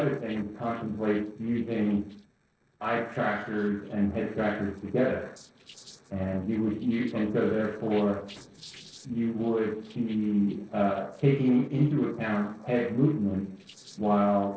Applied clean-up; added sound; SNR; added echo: neural separator model SepFormer DNS4.